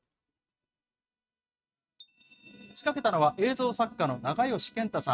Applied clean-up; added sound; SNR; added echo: neural mask model RNNoise.